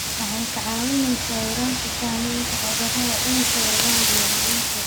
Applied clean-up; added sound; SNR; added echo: none; Wind; -5 dB; none.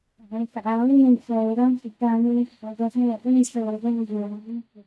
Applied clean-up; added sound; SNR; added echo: neural mask model DeepFilterNet 3.